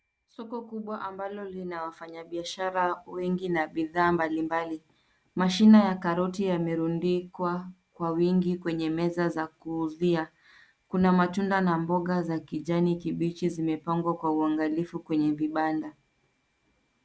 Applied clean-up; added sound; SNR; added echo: none; none; none; none.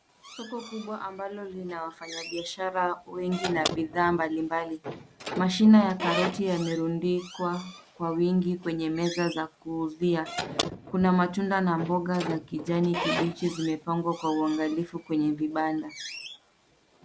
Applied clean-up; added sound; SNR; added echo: none; Squeak / Slam; 11 dB; none.